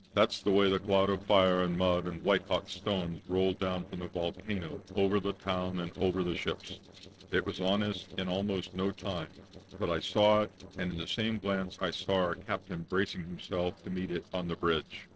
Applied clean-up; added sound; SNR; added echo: neural separator model SepFormer DNS4.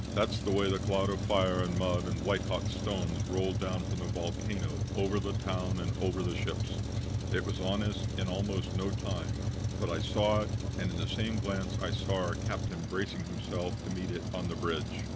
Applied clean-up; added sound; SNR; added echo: none; Truck; -1 dB; none.